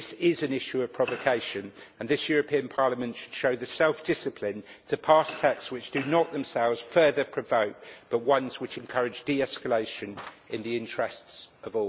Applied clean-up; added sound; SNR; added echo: none; none; none; none.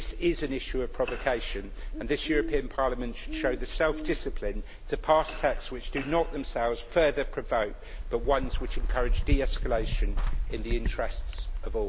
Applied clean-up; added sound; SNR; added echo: none; Bird; 1 dB; none.